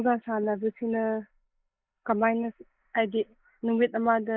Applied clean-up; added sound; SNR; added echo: neural mask model Resemble Enhance denoiser.